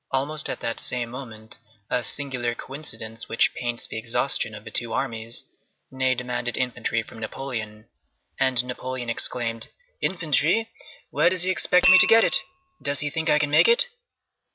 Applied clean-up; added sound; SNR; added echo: neural separator model SepFormer DNS4.